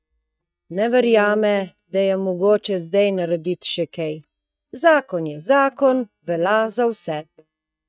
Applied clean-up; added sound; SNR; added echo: neural mask model DeepFilterNet 3.